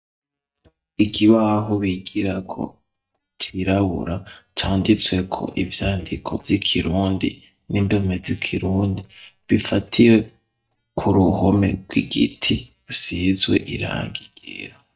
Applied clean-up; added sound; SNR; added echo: neural mask model DeepFilterNet 3.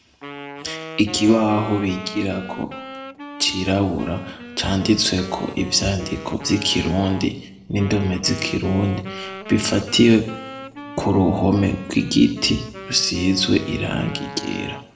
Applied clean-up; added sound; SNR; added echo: none; Wind instrument, woodwind instrument; 14 dB; reverberation time 0.8 s.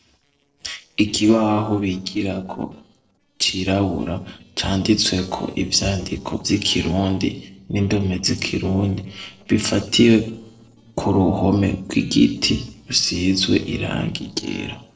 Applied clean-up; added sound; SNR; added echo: neural separator model SepFormer DNS4.